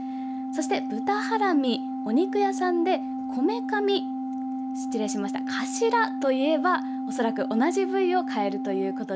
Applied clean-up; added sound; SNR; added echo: none; Organ; 4 dB; none.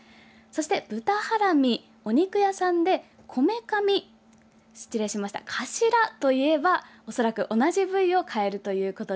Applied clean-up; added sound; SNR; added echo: none; none; none; none.